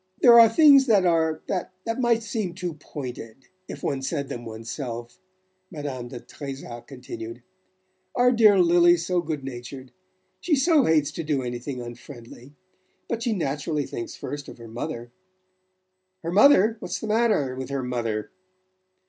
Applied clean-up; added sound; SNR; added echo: none; none; none; none.